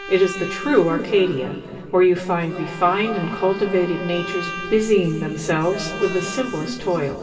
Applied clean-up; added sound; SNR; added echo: none; Bowed string instrument; 13 dB; reverberation time 2.8 s.